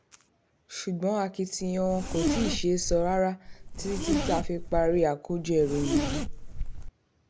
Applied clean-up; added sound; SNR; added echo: none; Zipper (clothing); 2 dB; none.